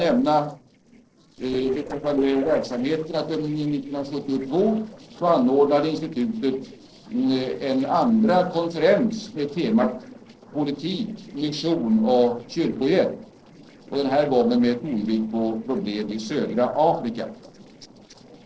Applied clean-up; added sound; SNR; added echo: neural separator model SepFormer DNS4.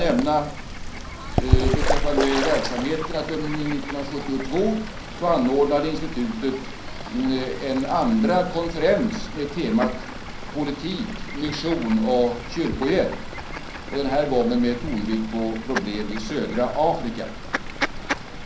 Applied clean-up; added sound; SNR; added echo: none; Bird / Fowl; 4 dB; reverberation time 0.6 s.